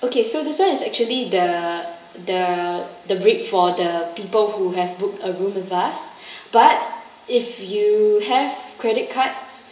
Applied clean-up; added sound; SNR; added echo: none; none; none; reverberation time 1.6 s.